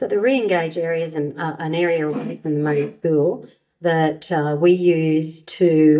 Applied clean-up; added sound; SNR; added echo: neural mask model DeepFilterNet 3.